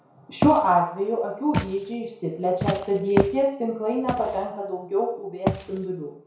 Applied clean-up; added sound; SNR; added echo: none; Walk, footsteps; 7 dB; reverberation time 0.6 s.